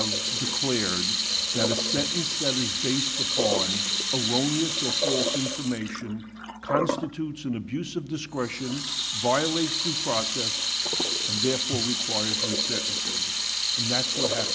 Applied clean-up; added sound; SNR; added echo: none; Sink (filling or washing) / Water tap, faucet; -3 dB; none.